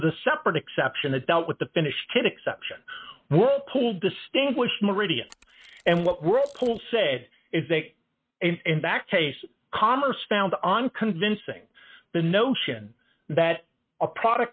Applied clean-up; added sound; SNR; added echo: neural mask model RNNoise.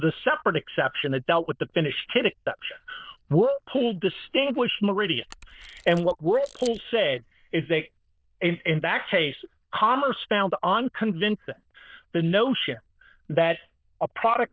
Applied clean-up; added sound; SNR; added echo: neural diffusion model UNIVERSE++.